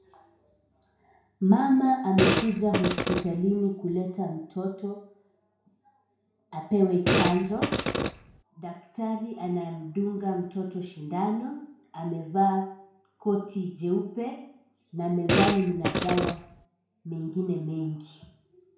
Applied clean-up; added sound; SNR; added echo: none; Fart; -2 dB; reverberation time 0.6 s.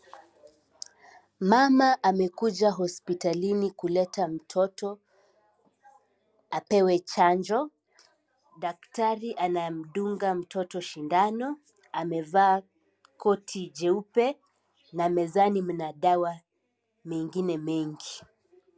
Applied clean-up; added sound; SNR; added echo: none; none; none; none.